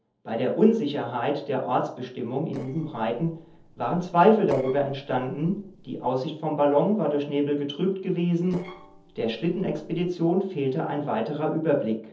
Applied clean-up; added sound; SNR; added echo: neural separator model SepFormer DNS4.